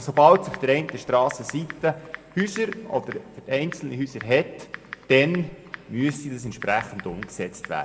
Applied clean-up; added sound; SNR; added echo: none; Typing; 18 dB; reverberation time 1.8 s.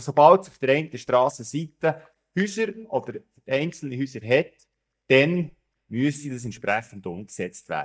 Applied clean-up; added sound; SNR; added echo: neural mask model DeepFilterNet 3.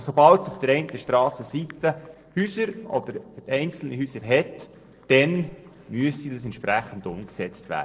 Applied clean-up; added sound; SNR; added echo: neural separator model SepFormer DNS4.